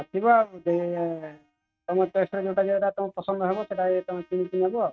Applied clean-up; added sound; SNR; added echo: neural mask model RNNoise.